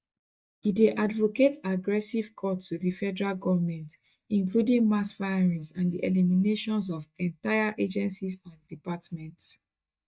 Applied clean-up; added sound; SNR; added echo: neural mask model DeepFilterNet 3.